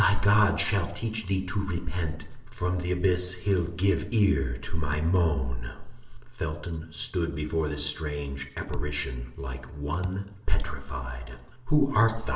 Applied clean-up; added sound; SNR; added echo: none; Thump, thud; 17 dB; reverberation time 0.6 s.